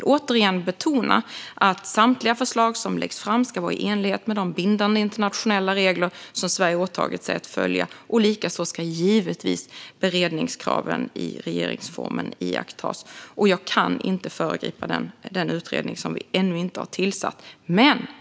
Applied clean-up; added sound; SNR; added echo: none; none; none; none.